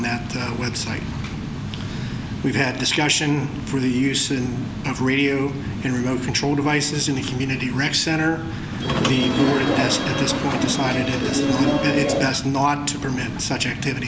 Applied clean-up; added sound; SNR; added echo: none; Subway, metro, underground / Sliding door; 0 dB; none.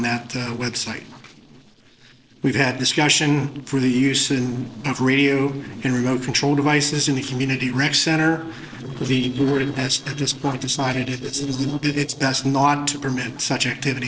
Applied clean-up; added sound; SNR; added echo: neural separator model SepFormer DNS4.